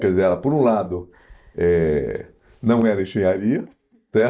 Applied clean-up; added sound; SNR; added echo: neural mask model DeepFilterNet 3.